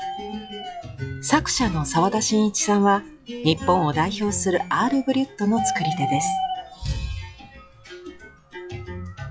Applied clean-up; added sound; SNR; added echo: classical method log-MMSE.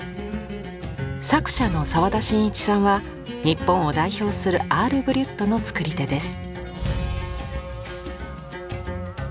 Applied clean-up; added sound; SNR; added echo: none; none; none; none.